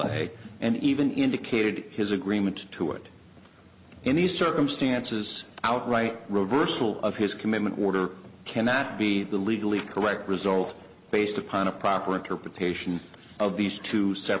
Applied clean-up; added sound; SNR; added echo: none; none; none; none.